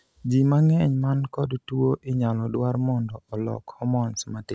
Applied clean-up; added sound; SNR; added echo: none; none; none; none.